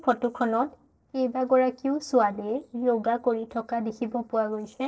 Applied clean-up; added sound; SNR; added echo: neural separator model SepFormer DNS4.